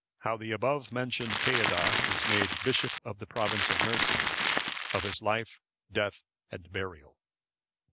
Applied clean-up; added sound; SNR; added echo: none; Crackle; -5 dB; none.